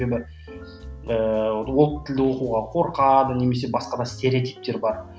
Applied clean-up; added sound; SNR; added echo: none; none; none; none.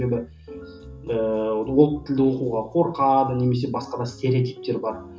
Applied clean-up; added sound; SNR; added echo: none; none; none; reverberation time 0.2 s.